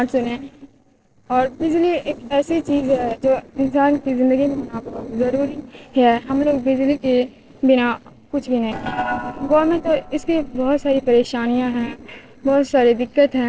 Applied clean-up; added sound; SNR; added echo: neural separator model SepFormer DNS4.